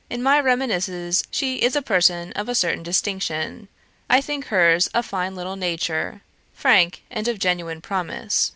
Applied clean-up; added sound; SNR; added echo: none; none; none; none.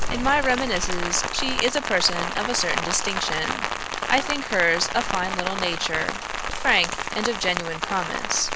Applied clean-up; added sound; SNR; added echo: none; Rain; 2 dB; none.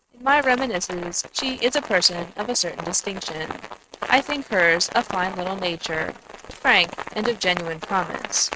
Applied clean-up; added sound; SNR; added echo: neural mask model RNNoise.